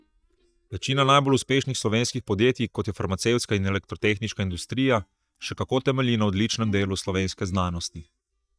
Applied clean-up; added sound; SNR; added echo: neural mask model DeepFilterNet 3.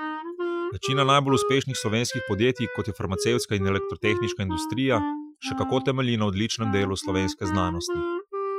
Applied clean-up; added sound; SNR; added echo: classical method Wiener filter.